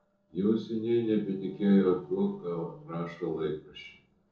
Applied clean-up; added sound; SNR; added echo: neural separator model SepFormer DNS4.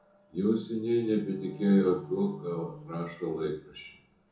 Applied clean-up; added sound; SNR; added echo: none; Wind instrument, woodwind instrument; 19 dB; reverberation time 0.6 s.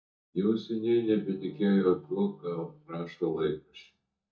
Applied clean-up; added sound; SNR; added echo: neural mask model DeepFilterNet 3.